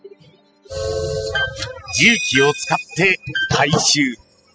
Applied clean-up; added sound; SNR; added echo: classical method spectral subtraction.